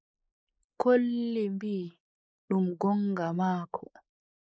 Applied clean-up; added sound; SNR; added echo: neural mask model Resemble Enhance denoiser.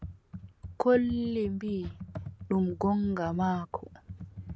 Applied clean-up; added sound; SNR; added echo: none; Computer keyboard; 13 dB; none.